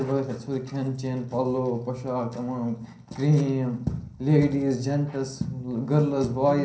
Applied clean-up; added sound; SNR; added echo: none; none; none; reverberation time 0.6 s.